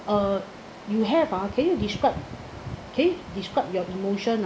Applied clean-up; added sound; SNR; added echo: none; none; none; none.